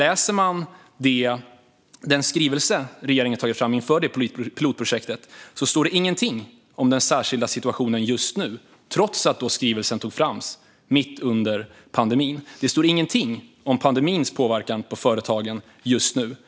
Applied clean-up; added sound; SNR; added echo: none; none; none; none.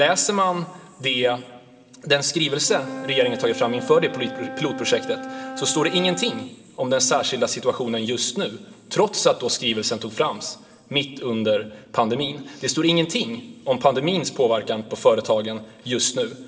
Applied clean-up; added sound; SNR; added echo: none; Wind instrument, woodwind instrument; 16 dB; reverberation time 2.3 s.